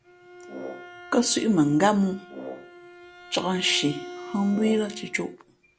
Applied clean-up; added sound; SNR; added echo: none; Bowed string instrument + Brass instrument; 15 dB; none.